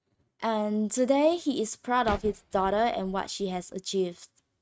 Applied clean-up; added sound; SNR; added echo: neural mask model RNNoise.